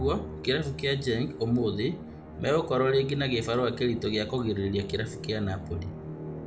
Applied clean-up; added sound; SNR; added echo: none; Musical instrument; 11 dB; reverberation time 0.4 s.